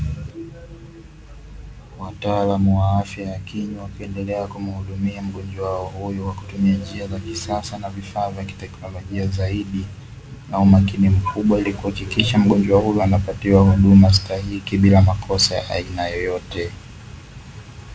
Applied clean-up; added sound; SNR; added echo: none; none; none; none.